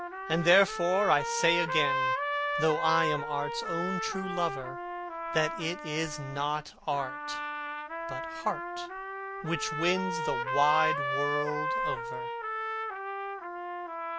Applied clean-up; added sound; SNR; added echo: none; Trumpet; 2 dB; none.